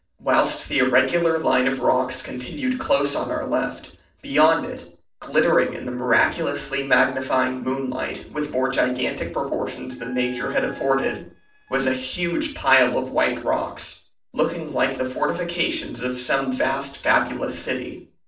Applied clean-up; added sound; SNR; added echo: neural separator model SepFormer DNS4.